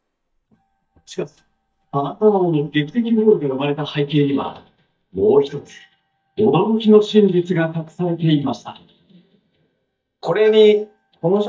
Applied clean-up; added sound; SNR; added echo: neural mask model DeepFilterNet 3.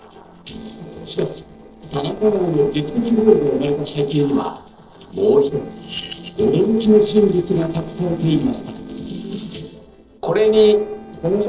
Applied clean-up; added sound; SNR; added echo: neural separator model SepFormer DNS4.